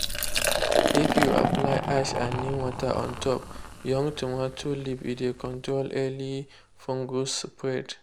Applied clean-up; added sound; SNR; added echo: none; Liquid; 0 dB; none.